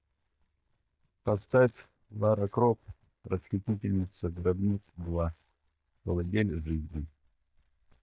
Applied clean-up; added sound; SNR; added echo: neural mask model DeepFilterNet 3.